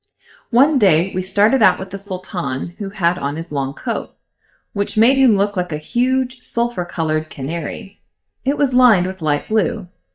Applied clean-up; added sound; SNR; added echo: neural mask model DeepFilterNet 3.